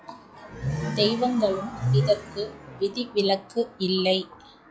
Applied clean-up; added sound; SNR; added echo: classical method log-MMSE.